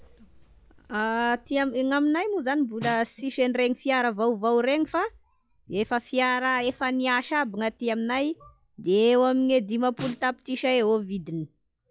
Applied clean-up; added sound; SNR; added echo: classical method log-MMSE.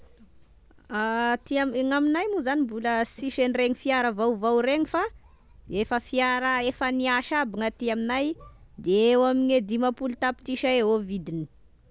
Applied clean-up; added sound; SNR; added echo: none; none; none; none.